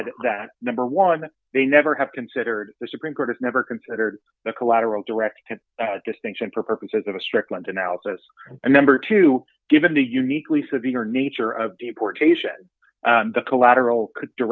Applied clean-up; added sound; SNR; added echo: none; none; none; none.